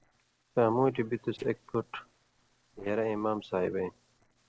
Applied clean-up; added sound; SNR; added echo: neural separator model SepFormer DNS4.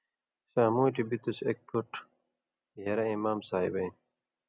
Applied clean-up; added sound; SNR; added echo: none; none; none; none.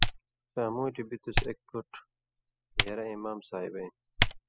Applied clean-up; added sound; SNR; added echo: classical method spectral subtraction.